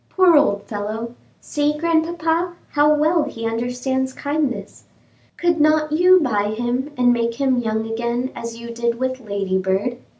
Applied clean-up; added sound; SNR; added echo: none; none; none; none.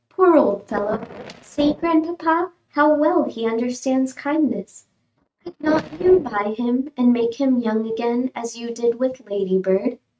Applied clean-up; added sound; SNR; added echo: neural mask model RNNoise.